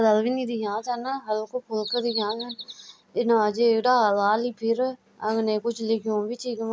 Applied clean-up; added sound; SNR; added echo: none; Bird vocalization, bird call, bird song; 10 dB; none.